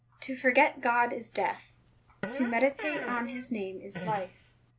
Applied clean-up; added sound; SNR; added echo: none; Fart; 11 dB; none.